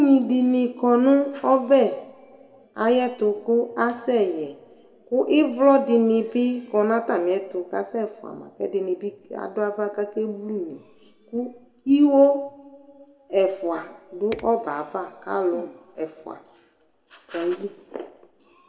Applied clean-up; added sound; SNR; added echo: none; Finger snapping; 15 dB; reverberation time 1.2 s.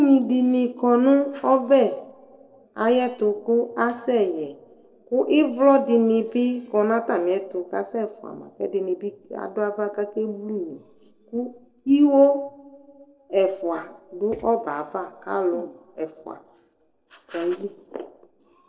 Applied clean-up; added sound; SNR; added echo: neural separator model SepFormer DNS4.